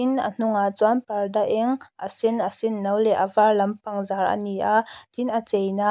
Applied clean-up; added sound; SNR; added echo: none; none; none; none.